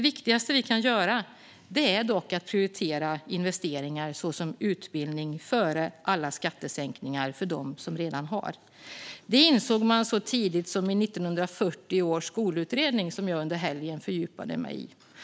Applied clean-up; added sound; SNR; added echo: none; none; none; none.